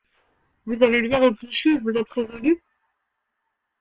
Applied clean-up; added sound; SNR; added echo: neural separator model SepFormer WHAM!.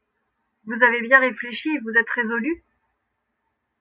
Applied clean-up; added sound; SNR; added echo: none; none; none; none.